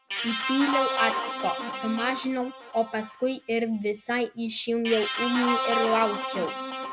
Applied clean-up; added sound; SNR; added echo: none; Guitar; 3 dB; none.